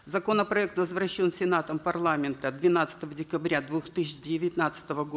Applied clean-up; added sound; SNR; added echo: none; none; none; none.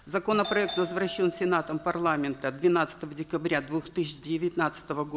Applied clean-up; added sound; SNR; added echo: none; Doorbell; 16 dB; none.